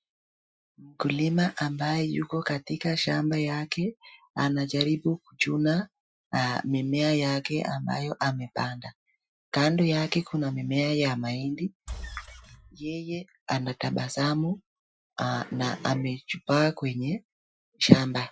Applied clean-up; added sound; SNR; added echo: classical method Wiener filter.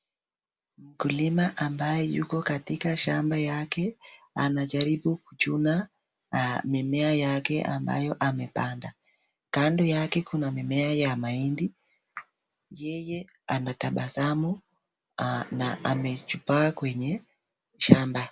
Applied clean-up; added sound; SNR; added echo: none; none; none; none.